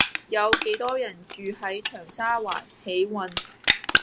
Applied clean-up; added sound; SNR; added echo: none; Crushing; 0 dB; none.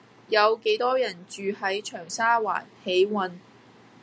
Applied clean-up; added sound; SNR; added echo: none; none; none; none.